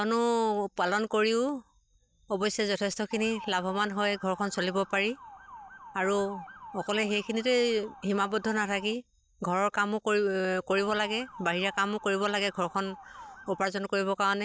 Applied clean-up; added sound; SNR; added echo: none; Motor vehicle (road) / Siren; 18 dB; none.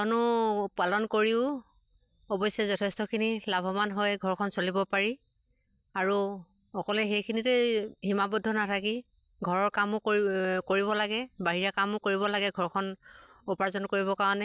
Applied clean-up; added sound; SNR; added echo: none; none; none; none.